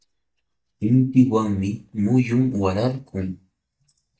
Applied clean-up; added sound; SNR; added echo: neural mask model DeepFilterNet 3.